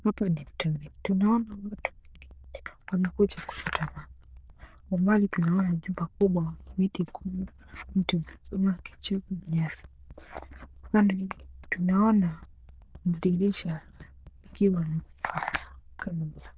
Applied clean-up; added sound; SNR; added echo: neural diffusion model UNIVERSE++.